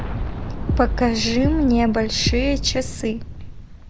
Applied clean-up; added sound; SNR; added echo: none; Boom + Bass drum; 3 dB; none.